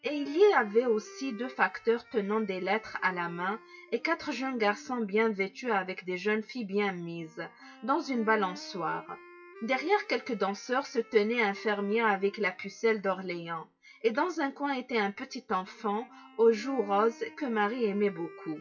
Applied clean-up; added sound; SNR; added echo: classical method WPE with log-MMSE.